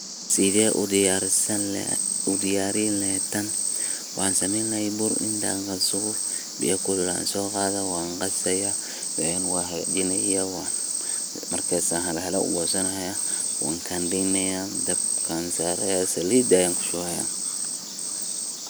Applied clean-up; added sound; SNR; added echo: none; Cricket; 11 dB; none.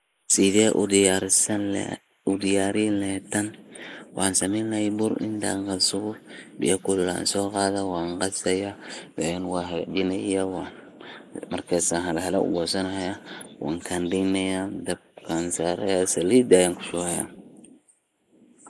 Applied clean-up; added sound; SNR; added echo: neural mask model Resemble Enhance denoiser.